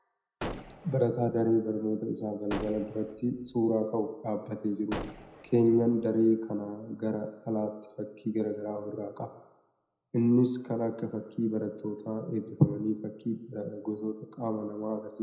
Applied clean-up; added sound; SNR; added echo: none; Gunshot, gunfire; 11 dB; reverberation time 0.7 s.